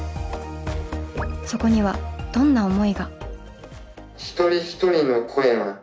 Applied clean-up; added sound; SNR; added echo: none; none; none; none.